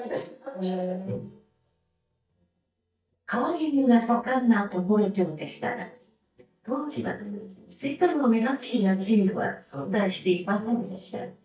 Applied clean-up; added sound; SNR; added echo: neural mask model DeepFilterNet 3.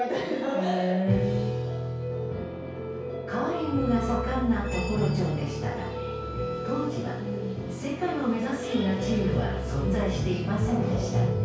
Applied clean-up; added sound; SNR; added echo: none; Wind instrument, woodwind instrument; 15 dB; reverberation time 0.6 s.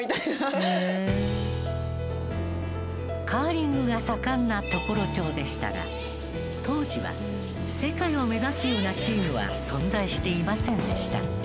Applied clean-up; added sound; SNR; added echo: none; none; none; none.